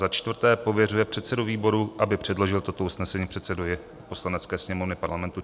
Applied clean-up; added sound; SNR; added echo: none; none; none; none.